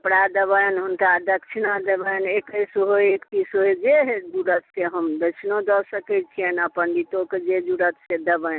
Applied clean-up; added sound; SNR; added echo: none; none; none; none.